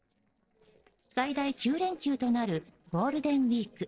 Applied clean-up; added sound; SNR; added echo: neural separator model SepFormer DNS4.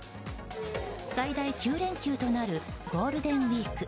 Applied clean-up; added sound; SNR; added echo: none; Dishes, pots, and pans; 17 dB; none.